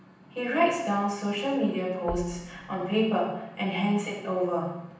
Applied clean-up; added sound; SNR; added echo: none; Knock; 16 dB; reverberation time 0.9 s.